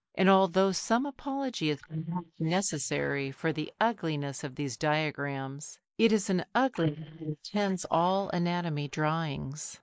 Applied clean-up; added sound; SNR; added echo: neural mask model Resemble Enhance denoiser.